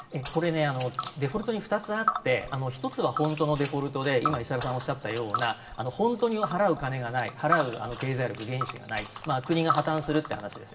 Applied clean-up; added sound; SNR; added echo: none; Tick; 7 dB; reverberation time 0.6 s.